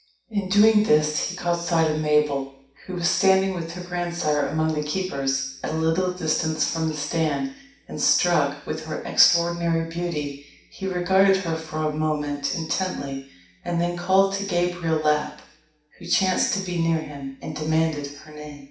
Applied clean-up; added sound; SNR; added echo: none; none; none; reverberation time 0.6 s.